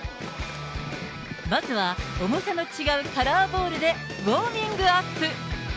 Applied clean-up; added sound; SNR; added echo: none; none; none; none.